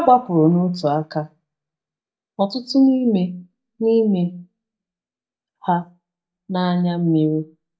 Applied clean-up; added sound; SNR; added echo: neural mask model DeepFilterNet 3.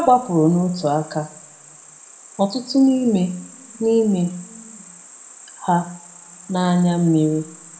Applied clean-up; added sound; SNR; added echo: none; Cricket; 19 dB; reverberation time 0.8 s.